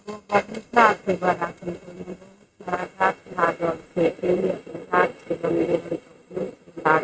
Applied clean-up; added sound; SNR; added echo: neural mask model RNNoise.